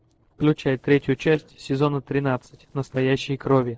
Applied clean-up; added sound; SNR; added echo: neural separator model SepFormer DNS4.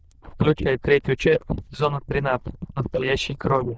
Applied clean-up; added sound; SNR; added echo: neural diffusion model UNIVERSE++.